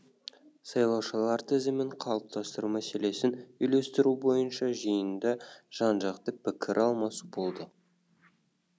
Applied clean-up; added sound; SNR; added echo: none; none; none; none.